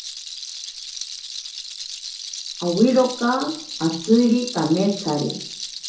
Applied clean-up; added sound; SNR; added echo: none; Rattle; 11 dB; reverberation time 0.6 s.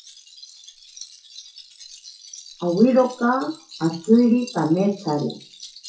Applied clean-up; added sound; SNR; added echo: classical method WPE with log-MMSE.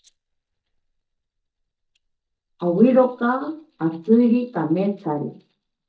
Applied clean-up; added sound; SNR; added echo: neural mask model DeepFilterNet 3.